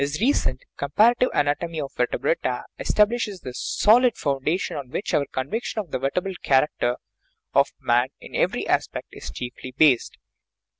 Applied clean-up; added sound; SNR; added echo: none; none; none; none.